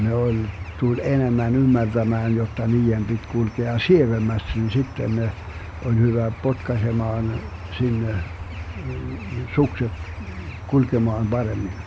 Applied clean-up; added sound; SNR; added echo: none; Bird; 20 dB; none.